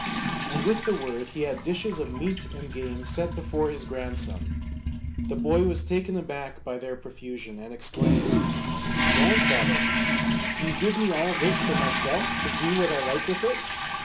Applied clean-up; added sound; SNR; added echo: none; Toilet flush; -2 dB; none.